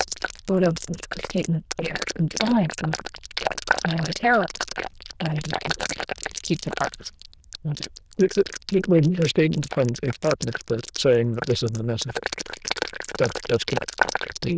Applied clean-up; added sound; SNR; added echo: neural diffusion model UNIVERSE++.